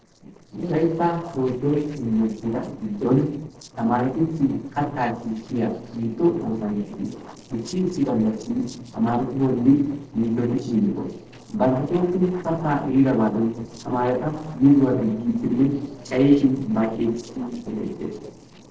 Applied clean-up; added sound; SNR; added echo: neural separator model SepFormer DNS4.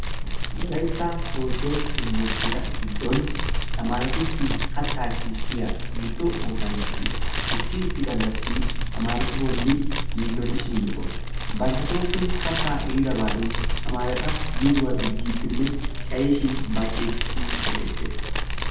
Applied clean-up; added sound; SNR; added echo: none; Fire; -4 dB; reverberation time 0.8 s.